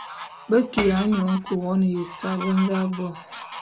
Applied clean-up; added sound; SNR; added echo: none; Fowl + Shatter / Crushing; 11 dB; none.